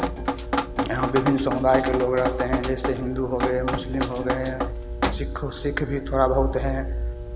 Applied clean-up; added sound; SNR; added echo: none; Drip; 2 dB; none.